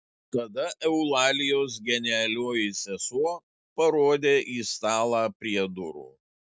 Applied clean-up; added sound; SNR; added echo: none; none; none; none.